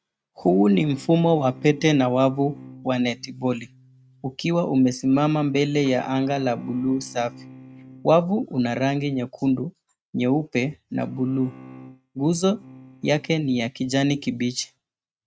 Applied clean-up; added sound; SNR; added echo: neural mask model RNNoise.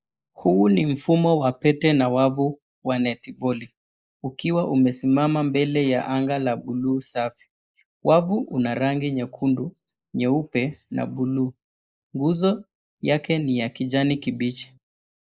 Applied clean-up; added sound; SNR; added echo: neural mask model Resemble Enhance denoiser.